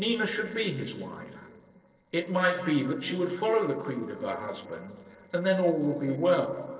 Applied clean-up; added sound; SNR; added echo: neural separator model SepFormer DNS4.